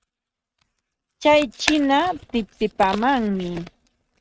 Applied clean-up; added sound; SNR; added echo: neural mask model RNNoise.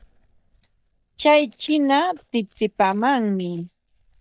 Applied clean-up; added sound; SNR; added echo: neural mask model DeepFilterNet 3.